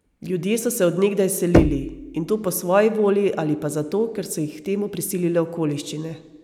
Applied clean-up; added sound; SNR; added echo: none; Knock; 4 dB; none.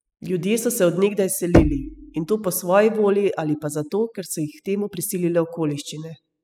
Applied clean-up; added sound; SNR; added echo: classical method spectral subtraction.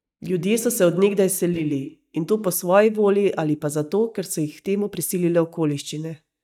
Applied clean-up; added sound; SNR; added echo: neural mask model DeepFilterNet 3.